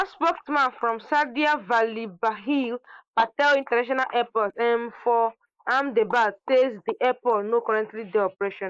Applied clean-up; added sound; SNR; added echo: neural mask model Resemble Enhance denoiser.